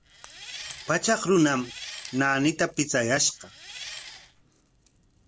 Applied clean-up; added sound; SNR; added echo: none; Engine + Crack / Crackle; 17 dB; none.